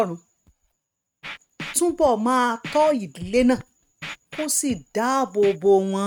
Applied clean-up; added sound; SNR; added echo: neural mask model RNNoise.